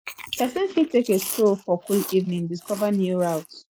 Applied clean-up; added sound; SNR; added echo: neural mask model Resemble Enhance denoiser.